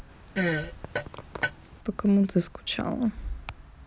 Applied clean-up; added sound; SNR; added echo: none; Fart; 2 dB; none.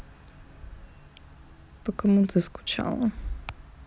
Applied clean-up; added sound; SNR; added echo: none; none; none; none.